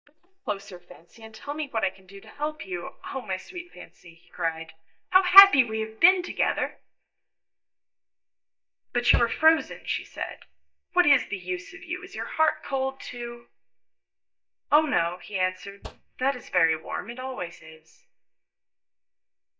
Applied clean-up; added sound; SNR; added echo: neural mask model DeepFilterNet 3.